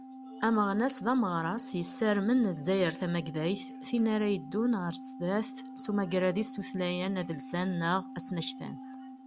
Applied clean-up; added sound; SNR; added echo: none; Organ; 14 dB; none.